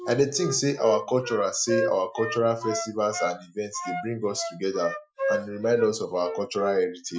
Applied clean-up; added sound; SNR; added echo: classical method Wiener filter.